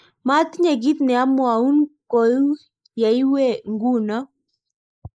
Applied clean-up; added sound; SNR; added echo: neural mask model Resemble Enhance denoiser.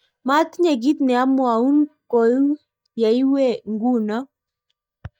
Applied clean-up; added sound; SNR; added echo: neural mask model DeepFilterNet 3.